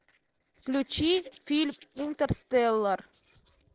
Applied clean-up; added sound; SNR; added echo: neural separator model SepFormer DNS4.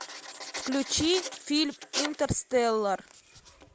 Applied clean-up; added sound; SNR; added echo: none; Writing; 10 dB; none.